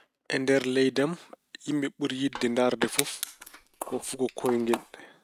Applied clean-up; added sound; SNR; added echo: neural mask model RNNoise.